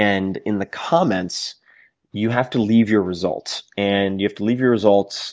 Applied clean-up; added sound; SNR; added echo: none; none; none; none.